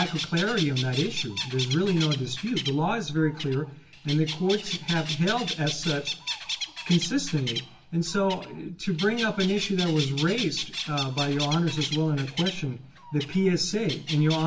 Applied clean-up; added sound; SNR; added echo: none; Bird; 8 dB; reverberation time 0.1 s.